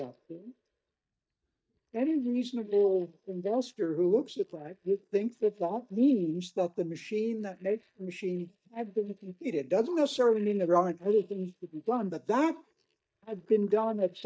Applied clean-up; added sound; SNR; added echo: neural mask model DeepFilterNet 3.